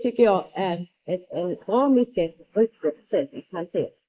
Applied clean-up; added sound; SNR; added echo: neural mask model Resemble Enhance denoiser.